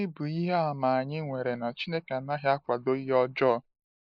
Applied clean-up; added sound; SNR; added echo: neural mask model Resemble Enhance denoiser.